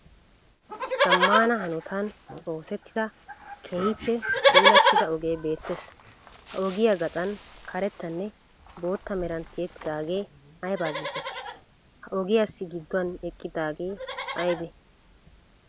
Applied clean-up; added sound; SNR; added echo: none; Livestock, farm animals, working animals; -1 dB; none.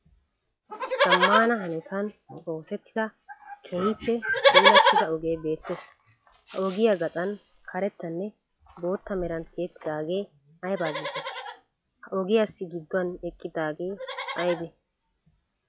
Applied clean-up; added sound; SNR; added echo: classical method log-MMSE.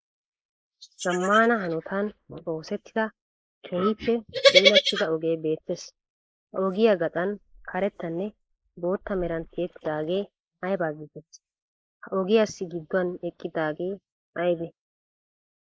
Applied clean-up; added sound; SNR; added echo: neural mask model Resemble Enhance denoiser.